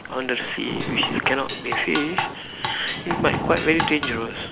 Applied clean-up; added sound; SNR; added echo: none; Thunder + Drum kit; 4 dB; none.